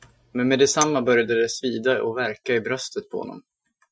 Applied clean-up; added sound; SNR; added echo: classical method Wiener filter.